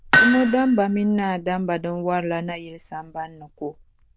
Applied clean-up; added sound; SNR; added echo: neural diffusion model UNIVERSE++.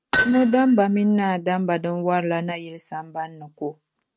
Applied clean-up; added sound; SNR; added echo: neural mask model RNNoise.